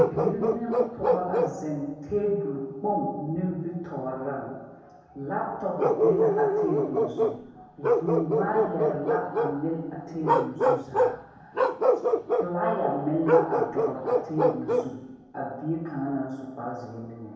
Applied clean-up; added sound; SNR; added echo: none; Bark; -3 dB; reverberation time 1.2 s.